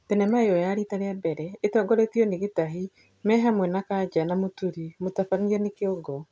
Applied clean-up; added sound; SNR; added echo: none; none; none; none.